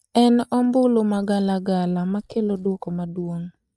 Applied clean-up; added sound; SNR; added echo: neural mask model DeepFilterNet 3.